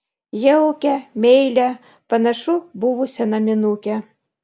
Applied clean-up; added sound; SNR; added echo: none; none; none; none.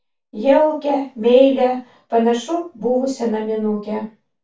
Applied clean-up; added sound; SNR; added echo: none; none; none; reverberation time 0.2 s.